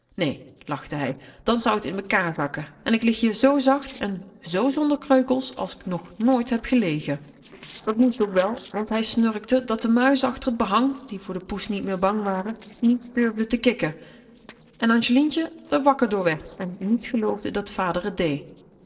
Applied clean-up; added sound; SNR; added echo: neural separator model SepFormer DNS4.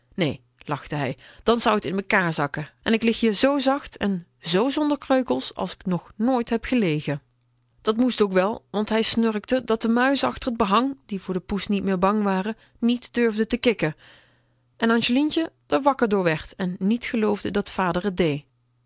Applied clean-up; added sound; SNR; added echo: none; none; none; none.